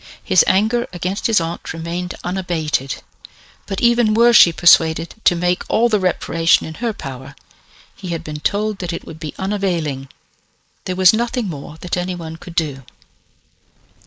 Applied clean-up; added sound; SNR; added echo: neural mask model Resemble Enhance denoiser.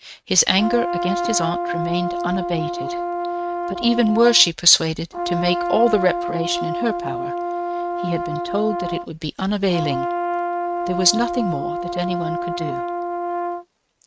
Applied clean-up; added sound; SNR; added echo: neural mask model RNNoise.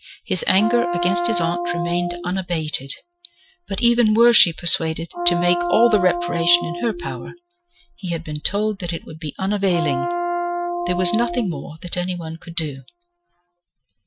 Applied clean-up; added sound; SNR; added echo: classical method Wiener filter.